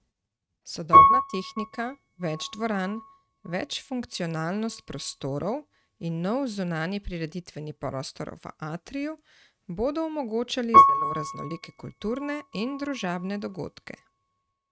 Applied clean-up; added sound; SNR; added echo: neural mask model RNNoise.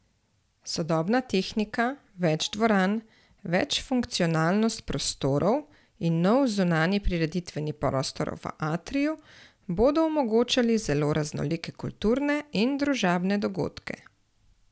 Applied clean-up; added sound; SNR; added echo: none; none; none; none.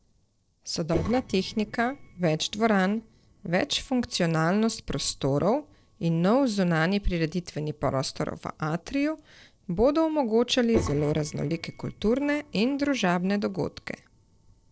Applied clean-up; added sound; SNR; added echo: neural separator model SepFormer DNS4.